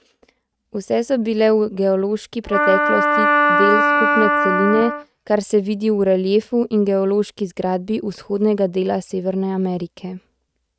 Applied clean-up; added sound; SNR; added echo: neural mask model RNNoise.